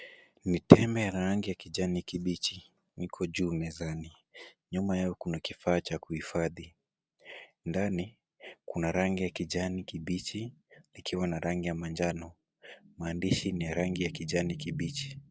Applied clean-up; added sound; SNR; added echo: none; none; none; none.